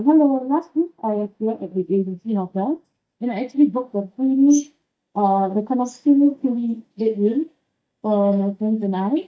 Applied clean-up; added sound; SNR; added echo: neural mask model DeepFilterNet 3.